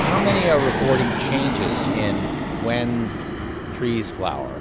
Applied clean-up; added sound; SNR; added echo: none; Fixed-wing aircraft, airplane; 0 dB; none.